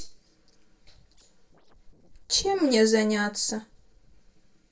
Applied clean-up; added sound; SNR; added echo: neural separator model SepFormer DNS4.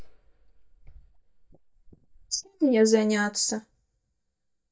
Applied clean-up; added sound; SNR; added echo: neural mask model DeepFilterNet 3.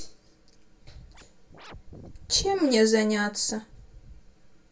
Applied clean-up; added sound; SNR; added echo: none; Scratching (performance technique); 18 dB; reverberation time 0.2 s.